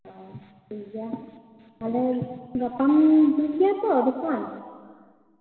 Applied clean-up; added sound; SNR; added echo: none; none; none; reverberation time 2.1 s.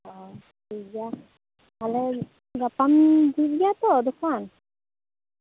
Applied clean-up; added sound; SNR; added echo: none; none; none; none.